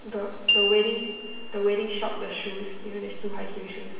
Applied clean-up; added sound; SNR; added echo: none; Glockenspiel; 3 dB; reverberation time 1.0 s.